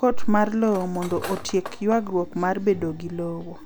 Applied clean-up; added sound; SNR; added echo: none; Cutlery, silverware; 17 dB; none.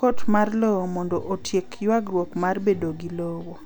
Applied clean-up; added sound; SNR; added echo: none; none; none; none.